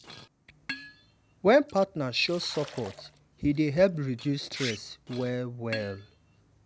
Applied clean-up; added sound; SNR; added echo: none; Liquid; 16 dB; none.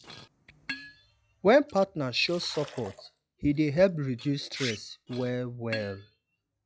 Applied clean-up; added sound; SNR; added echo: classical method log-MMSE.